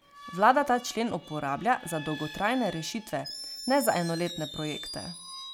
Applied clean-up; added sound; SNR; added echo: none; Screech; 14 dB; none.